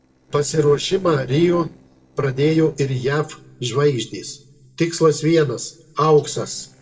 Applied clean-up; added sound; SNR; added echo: neural separator model SepFormer DNS4.